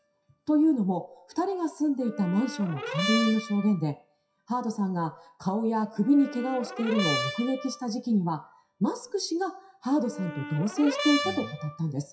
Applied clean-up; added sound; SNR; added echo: classical method WPE with log-MMSE.